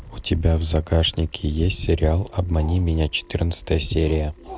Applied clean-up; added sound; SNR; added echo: none; none; none; none.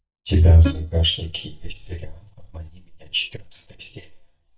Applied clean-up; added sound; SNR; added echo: neural mask model DeepFilterNet 3.